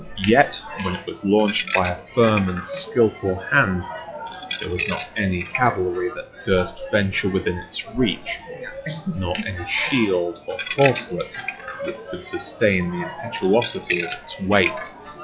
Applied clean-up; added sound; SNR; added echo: classical method log-MMSE.